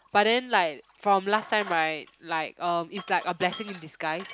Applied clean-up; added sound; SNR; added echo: none; Sink (filling or washing); 19 dB; none.